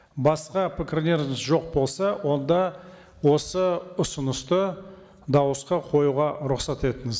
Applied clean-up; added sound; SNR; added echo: none; none; none; none.